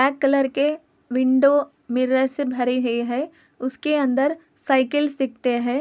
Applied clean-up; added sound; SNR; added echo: none; none; none; none.